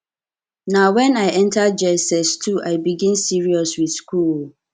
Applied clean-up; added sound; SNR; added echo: none; none; none; none.